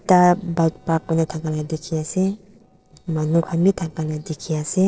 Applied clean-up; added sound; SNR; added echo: neural separator model SepFormer DNS4.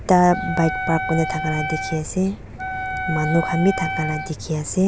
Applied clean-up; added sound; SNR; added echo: none; Wind instrument, woodwind instrument; 6 dB; none.